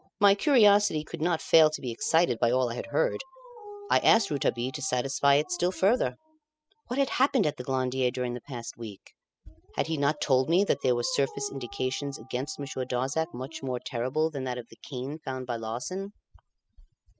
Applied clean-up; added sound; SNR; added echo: classical method spectral subtraction.